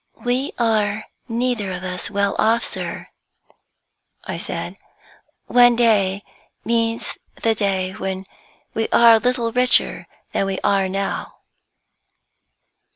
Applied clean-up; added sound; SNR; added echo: none; none; none; none.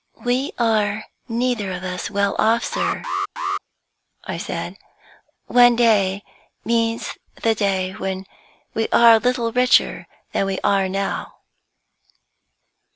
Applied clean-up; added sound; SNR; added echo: none; Alarm; 5 dB; none.